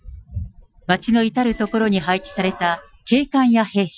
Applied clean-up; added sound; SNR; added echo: classical method Wiener filter.